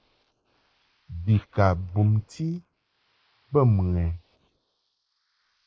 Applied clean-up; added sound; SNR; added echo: neural mask model Resemble Enhance denoiser.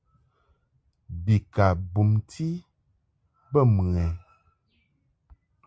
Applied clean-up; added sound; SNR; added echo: none; none; none; none.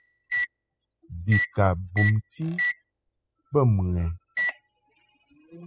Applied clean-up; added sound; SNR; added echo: classical method spectral subtraction.